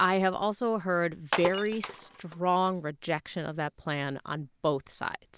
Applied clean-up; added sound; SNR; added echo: none; Glass; 9 dB; none.